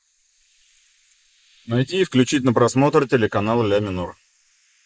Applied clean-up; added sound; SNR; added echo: neural mask model Resemble Enhance denoiser.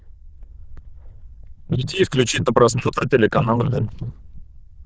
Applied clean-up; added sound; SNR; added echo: neural diffusion model UNIVERSE++.